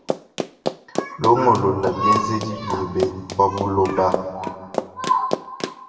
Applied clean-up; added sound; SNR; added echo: none; Run; 8 dB; reverberation time 2.1 s.